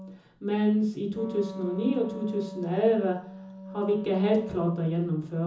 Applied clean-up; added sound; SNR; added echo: none; Wind instrument, woodwind instrument; 14 dB; reverberation time 0.5 s.